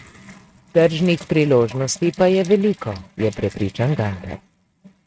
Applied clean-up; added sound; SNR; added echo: neural mask model RNNoise.